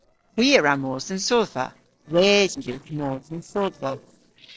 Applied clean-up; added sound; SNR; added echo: neural separator model SepFormer DNS4.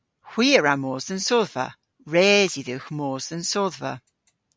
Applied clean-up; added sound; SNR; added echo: none; none; none; none.